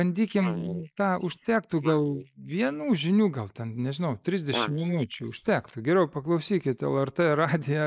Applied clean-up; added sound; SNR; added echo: neural mask model Resemble Enhance denoiser.